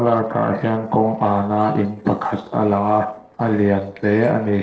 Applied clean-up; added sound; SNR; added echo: neural separator model SepFormer DNS4.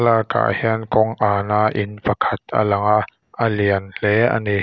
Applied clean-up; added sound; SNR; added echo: none; none; none; none.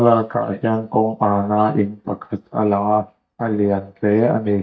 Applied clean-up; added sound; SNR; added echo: neural mask model DeepFilterNet 3.